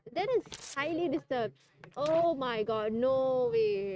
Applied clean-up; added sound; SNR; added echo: neural mask model RNNoise.